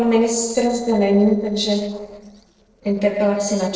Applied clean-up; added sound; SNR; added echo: neural separator model SepFormer DNS4.